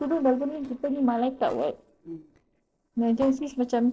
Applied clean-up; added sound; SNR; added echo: neural separator model SepFormer DNS4.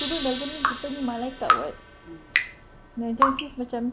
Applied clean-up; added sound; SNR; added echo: none; Drip + Gong; -3 dB; none.